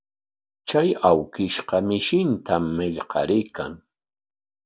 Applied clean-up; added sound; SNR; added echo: none; none; none; none.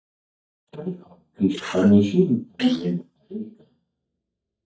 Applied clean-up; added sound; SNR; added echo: neural mask model DeepFilterNet 3.